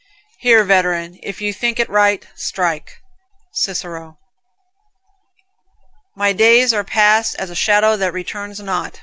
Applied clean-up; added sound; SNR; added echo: none; none; none; none.